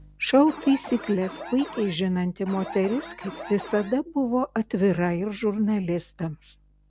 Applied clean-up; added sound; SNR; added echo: none; Alarm; 13 dB; none.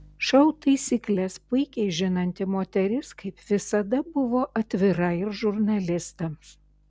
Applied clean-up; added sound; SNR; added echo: none; none; none; none.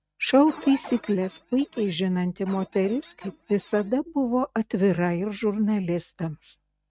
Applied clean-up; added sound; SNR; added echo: neural mask model RNNoise.